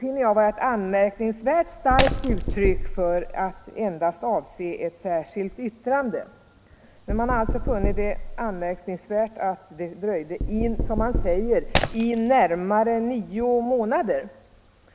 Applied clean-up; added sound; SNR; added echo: none; Shatter + Knock; 2 dB; none.